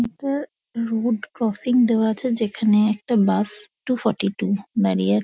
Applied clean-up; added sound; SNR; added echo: none; none; none; none.